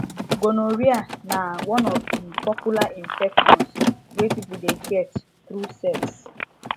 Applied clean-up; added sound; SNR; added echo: none; Mechanisms + Telephone; -1 dB; none.